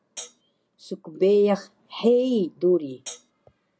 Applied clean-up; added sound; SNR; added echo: none; Hi-hat; 16 dB; none.